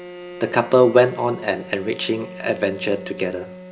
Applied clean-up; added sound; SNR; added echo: none; Bowed string instrument; 15 dB; none.